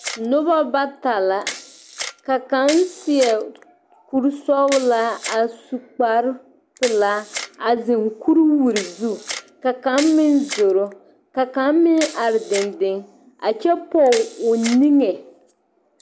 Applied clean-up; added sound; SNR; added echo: none; Camera; 15 dB; none.